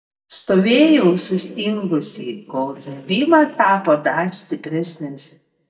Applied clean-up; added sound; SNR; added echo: neural mask model DeepFilterNet 3.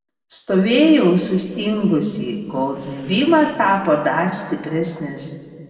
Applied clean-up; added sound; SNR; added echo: neural separator model SepFormer DNS4.